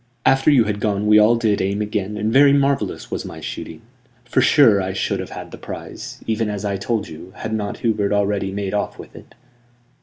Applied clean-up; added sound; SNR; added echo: none; none; none; none.